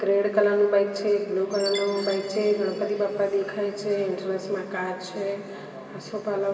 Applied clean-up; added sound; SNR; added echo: none; Chime; 19 dB; reverberation time 2.6 s.